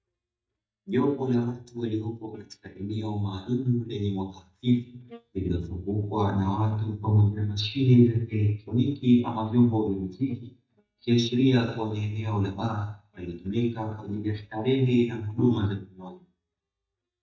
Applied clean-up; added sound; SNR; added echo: neural mask model DeepFilterNet 3.